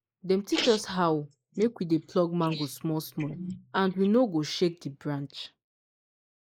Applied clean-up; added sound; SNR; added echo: neural mask model Resemble Enhance denoiser.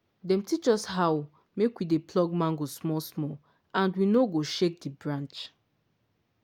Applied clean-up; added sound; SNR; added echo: none; none; none; none.